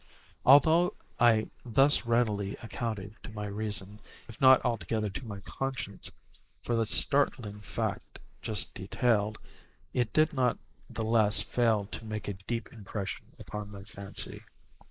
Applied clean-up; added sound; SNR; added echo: neural mask model Resemble Enhance denoiser.